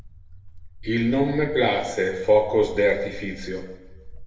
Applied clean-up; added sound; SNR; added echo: none; Walk, footsteps; 15 dB; reverberation time 0.9 s.